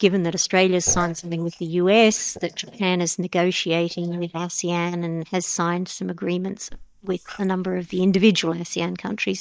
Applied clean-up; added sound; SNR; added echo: neural mask model DeepFilterNet 3.